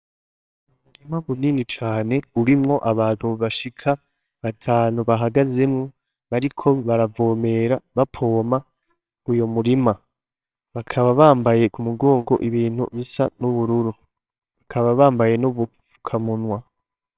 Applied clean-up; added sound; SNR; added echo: neural separator model SepFormer WHAMR!.